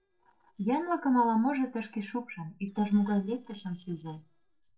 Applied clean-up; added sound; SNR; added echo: neural separator model SepFormer DNS4.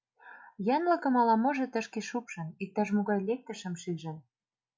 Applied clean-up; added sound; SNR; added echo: none; none; none; none.